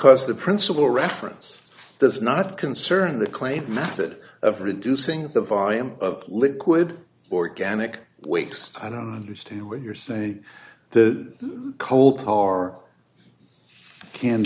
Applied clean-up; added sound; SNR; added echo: none; none; none; none.